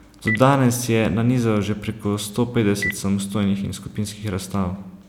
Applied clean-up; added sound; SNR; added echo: none; Telephone; 15 dB; none.